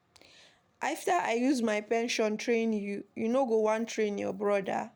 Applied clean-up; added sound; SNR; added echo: none; none; none; none.